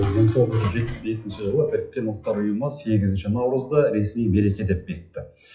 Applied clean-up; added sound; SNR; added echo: classical method WPE with log-MMSE.